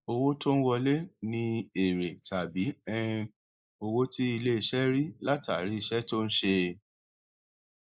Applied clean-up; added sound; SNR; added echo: neural mask model Resemble Enhance denoiser.